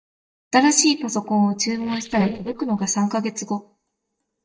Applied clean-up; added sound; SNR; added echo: neural mask model DeepFilterNet 3.